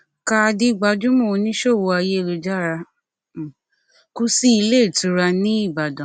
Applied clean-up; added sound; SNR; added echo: none; none; none; none.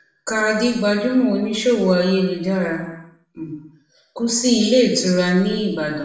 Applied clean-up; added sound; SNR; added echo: none; none; none; reverberation time 0.9 s.